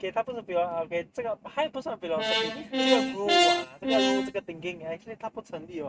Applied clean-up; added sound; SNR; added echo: neural mask model RNNoise.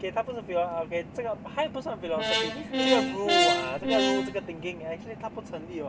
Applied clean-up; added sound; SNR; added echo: none; Brass instrument; -4 dB; none.